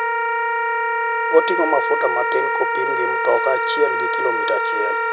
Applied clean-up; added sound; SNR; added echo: none; Wind instrument, woodwind instrument; -3 dB; none.